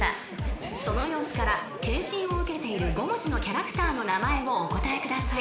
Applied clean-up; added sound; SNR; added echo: none; none; none; none.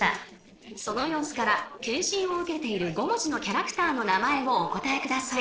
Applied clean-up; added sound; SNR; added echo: neural separator model SepFormer DNS4.